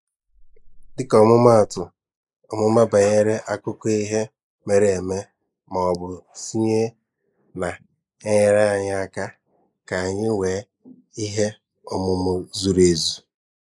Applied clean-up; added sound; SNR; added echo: neural mask model Resemble Enhance denoiser.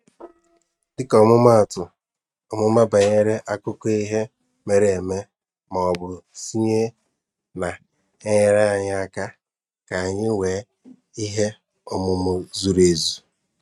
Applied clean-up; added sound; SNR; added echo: neural mask model RNNoise.